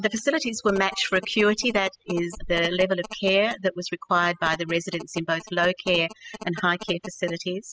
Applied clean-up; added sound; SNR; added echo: classical method spectral subtraction.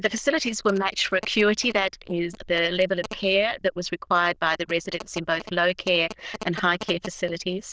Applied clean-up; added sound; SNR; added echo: neural diffusion model UNIVERSE++.